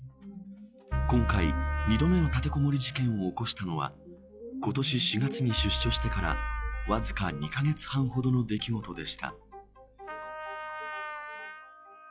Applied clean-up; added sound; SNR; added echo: classical method log-MMSE.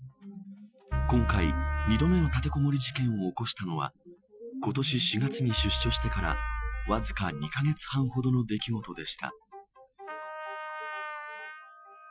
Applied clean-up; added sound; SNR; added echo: classical method Wiener filter.